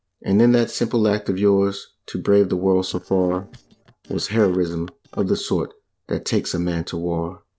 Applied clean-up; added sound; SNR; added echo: neural separator model SepFormer DNS4.